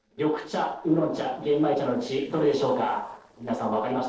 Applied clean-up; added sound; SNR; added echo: neural separator model SepFormer DNS4.